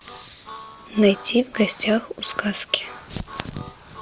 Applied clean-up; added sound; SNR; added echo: none; Harmonica; 19 dB; none.